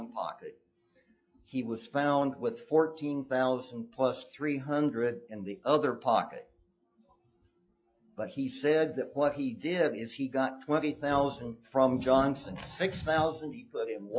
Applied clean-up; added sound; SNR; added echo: classical method log-MMSE.